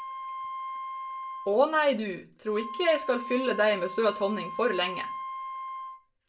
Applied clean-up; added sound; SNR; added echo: none; Wind instrument, woodwind instrument; 9 dB; reverberation time 0.2 s.